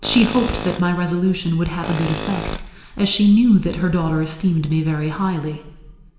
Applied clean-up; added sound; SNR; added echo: none; Tools; 11 dB; reverberation time 1.0 s.